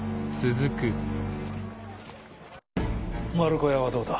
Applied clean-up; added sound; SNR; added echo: none; none; none; none.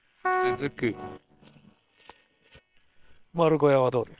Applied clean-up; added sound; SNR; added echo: neural separator model SepFormer WHAM!.